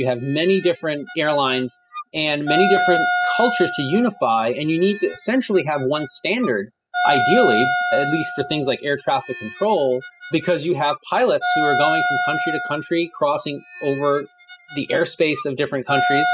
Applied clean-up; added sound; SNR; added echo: classical method spectral subtraction.